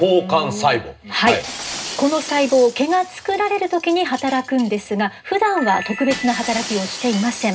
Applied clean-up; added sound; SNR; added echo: none; Shatter; 14 dB; reverberation time 0.2 s.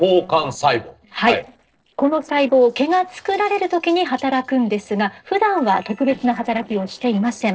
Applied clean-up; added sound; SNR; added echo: neural separator model SepFormer DNS4.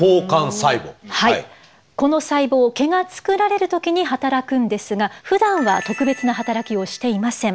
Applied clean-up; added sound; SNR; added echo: none; none; none; none.